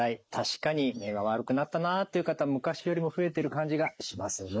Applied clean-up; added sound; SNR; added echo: neural mask model Resemble Enhance denoiser.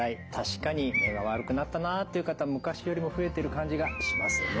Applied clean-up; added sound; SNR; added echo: none; Bird; 6 dB; none.